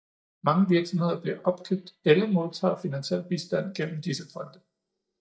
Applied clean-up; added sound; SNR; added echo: neural mask model DeepFilterNet 3.